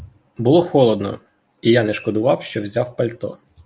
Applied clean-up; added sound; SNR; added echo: none; none; none; none.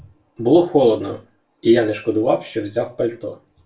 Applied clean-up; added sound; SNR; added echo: none; none; none; reverberation time 0.2 s.